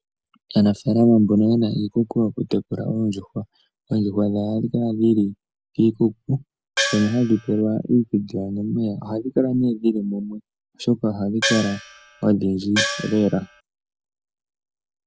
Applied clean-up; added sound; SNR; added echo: none; Gong; 5 dB; none.